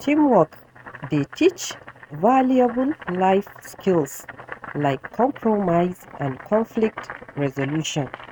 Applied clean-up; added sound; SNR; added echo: neural mask model RNNoise.